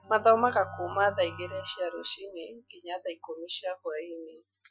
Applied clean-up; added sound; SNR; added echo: classical method Wiener filter.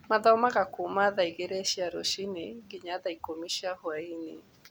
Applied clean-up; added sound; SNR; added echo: none; none; none; none.